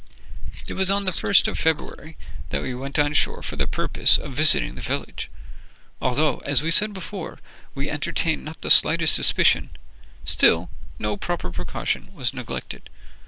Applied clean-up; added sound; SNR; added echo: neural mask model Resemble Enhance denoiser.